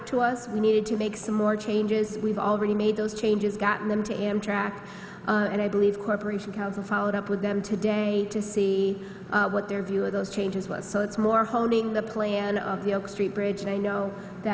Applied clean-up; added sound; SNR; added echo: none; none; none; none.